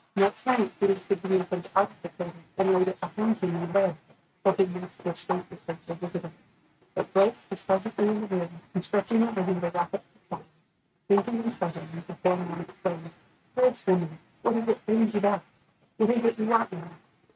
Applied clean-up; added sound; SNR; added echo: neural mask model RNNoise.